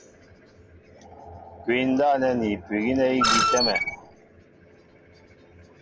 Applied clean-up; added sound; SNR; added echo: none; Screech; -3 dB; none.